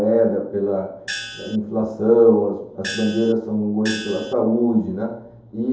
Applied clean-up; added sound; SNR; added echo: none; Gong; 10 dB; reverberation time 2.8 s.